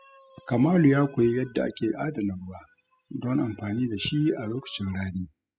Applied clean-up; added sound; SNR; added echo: classical method spectral subtraction.